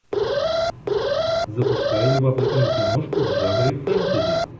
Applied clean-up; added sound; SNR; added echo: none; Alarm; -3 dB; reverberation time 0.8 s.